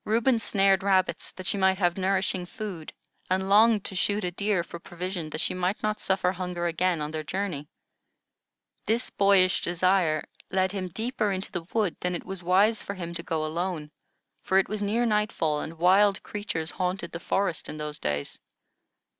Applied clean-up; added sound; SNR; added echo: none; none; none; none.